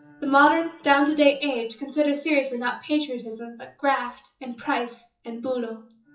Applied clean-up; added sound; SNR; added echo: classical method WPE with log-MMSE.